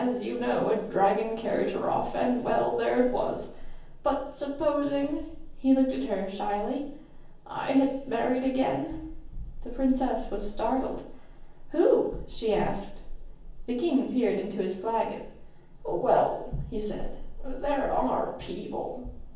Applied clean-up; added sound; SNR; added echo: none; none; none; reverberation time 0.7 s.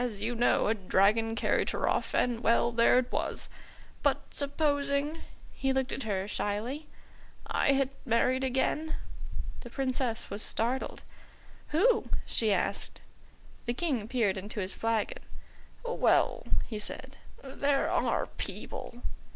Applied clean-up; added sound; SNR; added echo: none; none; none; none.